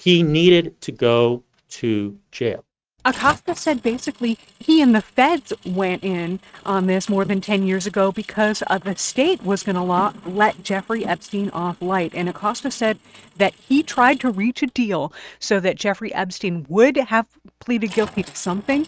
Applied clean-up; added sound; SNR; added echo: neural mask model RNNoise.